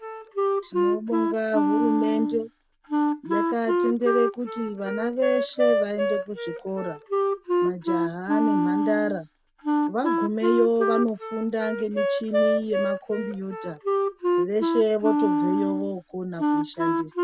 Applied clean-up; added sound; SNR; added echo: none; Wind instrument, woodwind instrument; -2 dB; none.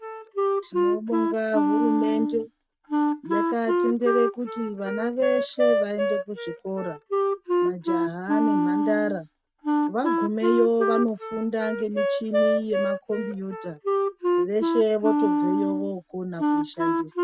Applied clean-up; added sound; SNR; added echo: neural mask model RNNoise.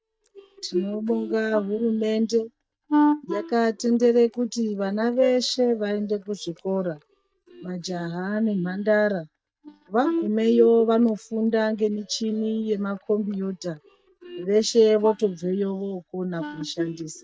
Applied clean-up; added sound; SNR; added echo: neural mask model DeepFilterNet 3.